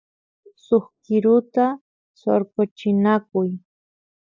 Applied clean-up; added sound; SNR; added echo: neural mask model Resemble Enhance denoiser.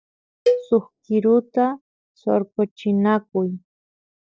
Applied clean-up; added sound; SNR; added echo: neural separator model SepFormer DNS4.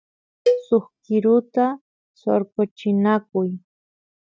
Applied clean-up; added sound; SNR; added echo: neural mask model RNNoise.